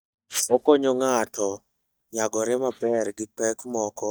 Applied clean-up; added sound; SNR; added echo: neural mask model DeepFilterNet 3.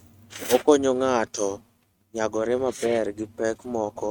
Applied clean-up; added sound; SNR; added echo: neural mask model RNNoise.